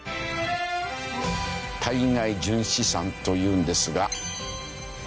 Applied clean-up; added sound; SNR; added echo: none; none; none; none.